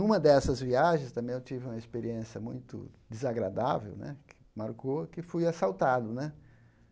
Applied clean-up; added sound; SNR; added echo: none; none; none; none.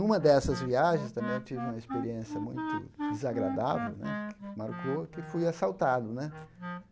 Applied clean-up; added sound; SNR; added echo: none; Wind instrument, woodwind instrument; 7 dB; none.